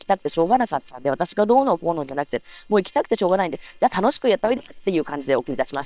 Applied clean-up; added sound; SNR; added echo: neural separator model SepFormer WHAM!.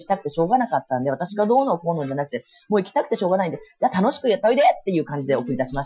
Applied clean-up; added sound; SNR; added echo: classical method Wiener filter.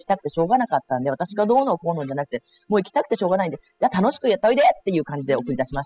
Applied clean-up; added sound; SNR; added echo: classical method spectral subtraction.